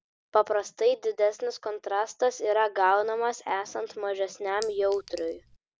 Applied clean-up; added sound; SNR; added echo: none; Chink, clink; 20 dB; none.